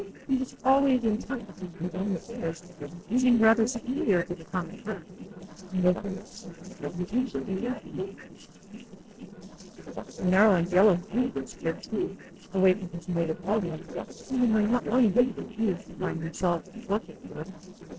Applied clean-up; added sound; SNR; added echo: neural separator model SepFormer DNS4.